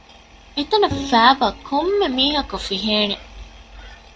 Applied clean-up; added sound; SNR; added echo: none; Bowed string instrument; 13 dB; none.